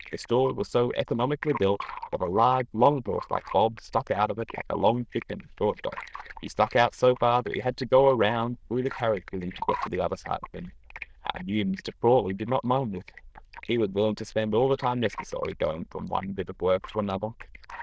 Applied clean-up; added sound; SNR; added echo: neural diffusion model UNIVERSE++.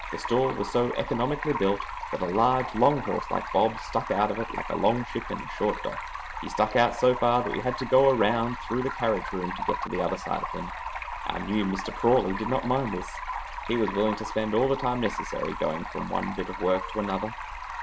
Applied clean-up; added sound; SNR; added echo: none; Stream; 8 dB; none.